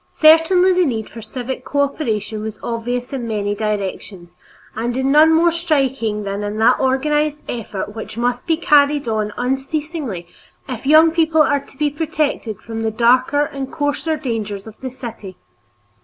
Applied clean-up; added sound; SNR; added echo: none; none; none; none.